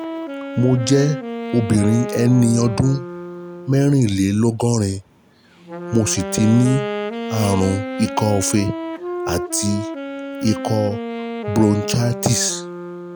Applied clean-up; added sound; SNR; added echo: none; Wind instrument, woodwind instrument; 9 dB; none.